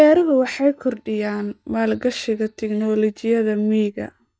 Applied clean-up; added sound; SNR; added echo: neural mask model DeepFilterNet 3.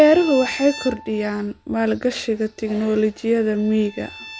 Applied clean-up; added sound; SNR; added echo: none; Bowed string instrument; 18 dB; none.